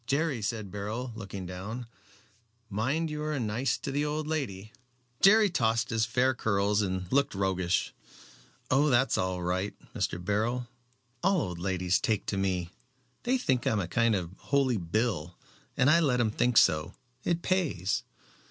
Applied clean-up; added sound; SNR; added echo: none; none; none; none.